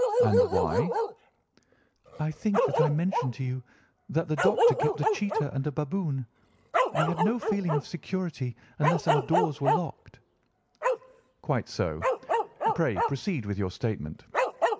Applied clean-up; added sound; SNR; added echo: none; Bark; -1 dB; none.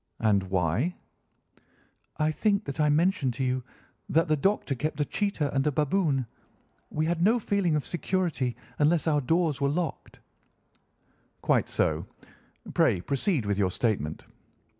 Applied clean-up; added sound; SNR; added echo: none; none; none; none.